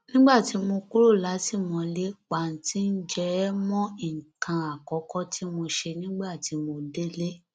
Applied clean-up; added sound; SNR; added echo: none; none; none; none.